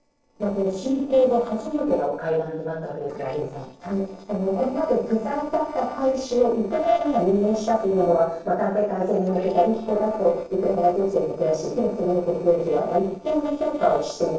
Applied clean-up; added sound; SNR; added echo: neural separator model SepFormer DNS4.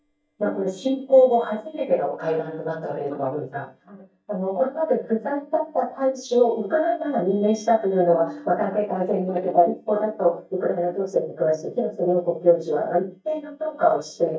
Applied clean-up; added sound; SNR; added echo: neural mask model DeepFilterNet 3.